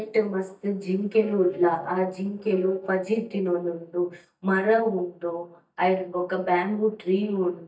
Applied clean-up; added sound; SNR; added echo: neural mask model DeepFilterNet 3.